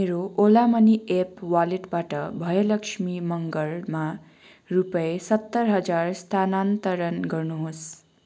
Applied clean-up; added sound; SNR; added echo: none; none; none; none.